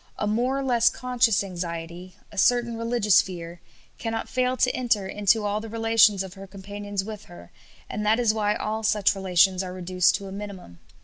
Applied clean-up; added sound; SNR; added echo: none; none; none; none.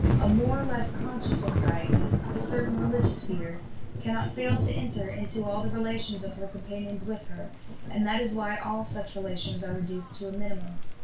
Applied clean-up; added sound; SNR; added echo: none; Thunder / Rain; 2 dB; reverberation time 0.2 s.